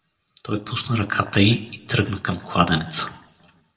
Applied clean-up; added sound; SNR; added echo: none; none; none; reverberation time 0.7 s.